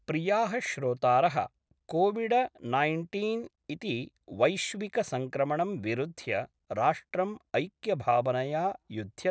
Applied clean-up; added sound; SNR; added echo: none; none; none; none.